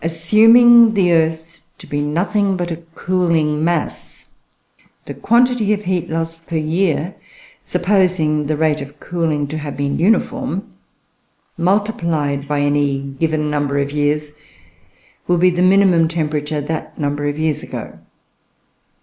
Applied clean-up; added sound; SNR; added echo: neural mask model Resemble Enhance denoiser.